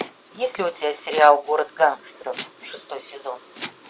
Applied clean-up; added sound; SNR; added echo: none; Domestic sounds, home sounds; 17 dB; none.